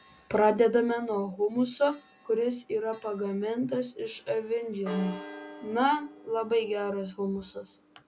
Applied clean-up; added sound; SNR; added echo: none; Church bell; 18 dB; none.